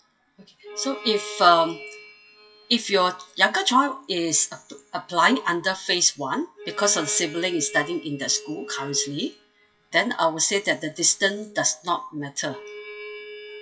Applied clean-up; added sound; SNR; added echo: classical method WPE with log-MMSE.